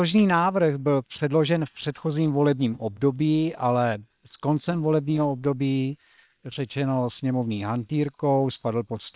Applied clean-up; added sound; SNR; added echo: neural separator model SepFormer WHAM!.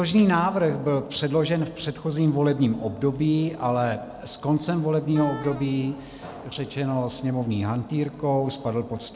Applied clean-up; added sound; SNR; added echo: none; Wind instrument, woodwind instrument; 16 dB; none.